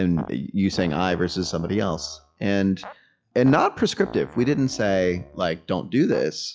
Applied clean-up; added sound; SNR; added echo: classical method log-MMSE.